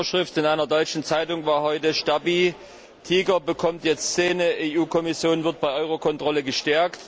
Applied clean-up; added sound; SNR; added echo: none; none; none; none.